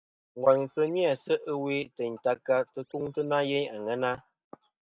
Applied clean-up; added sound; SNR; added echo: neural mask model DeepFilterNet 3.